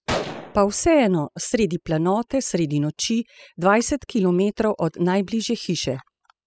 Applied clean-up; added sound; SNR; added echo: classical method spectral subtraction.